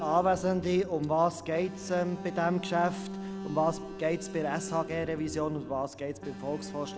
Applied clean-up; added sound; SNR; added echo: none; Alarm; 11 dB; none.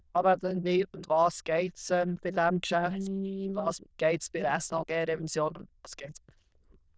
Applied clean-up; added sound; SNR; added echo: neural diffusion model UNIVERSE++.